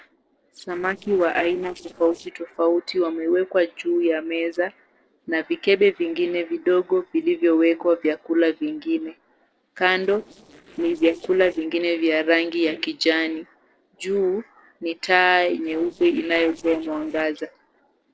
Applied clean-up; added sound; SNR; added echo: neural separator model SepFormer DNS4.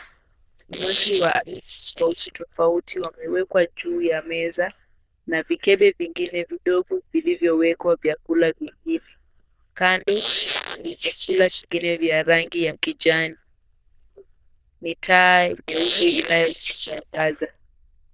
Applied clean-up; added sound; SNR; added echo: neural diffusion model UNIVERSE++.